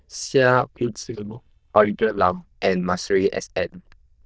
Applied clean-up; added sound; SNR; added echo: neural diffusion model UNIVERSE++.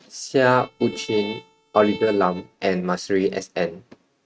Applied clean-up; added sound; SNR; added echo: neural mask model RNNoise.